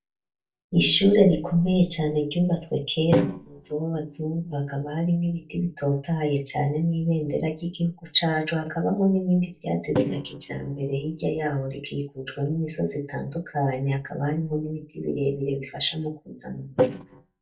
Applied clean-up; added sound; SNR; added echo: neural mask model DeepFilterNet 3.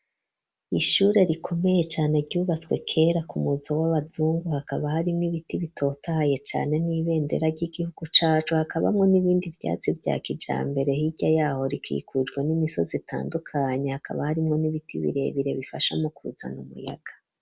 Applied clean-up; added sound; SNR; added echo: none; none; none; none.